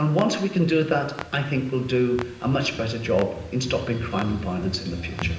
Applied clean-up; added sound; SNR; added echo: none; Clock; 19 dB; reverberation time 0.9 s.